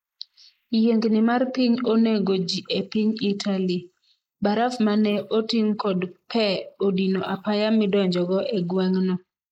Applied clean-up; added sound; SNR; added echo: neural mask model Resemble Enhance denoiser.